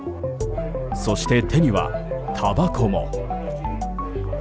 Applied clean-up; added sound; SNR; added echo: none; none; none; none.